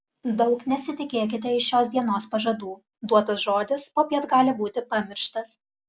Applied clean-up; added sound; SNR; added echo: none; none; none; none.